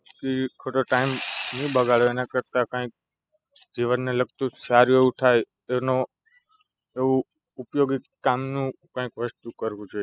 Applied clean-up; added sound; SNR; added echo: classical method spectral subtraction.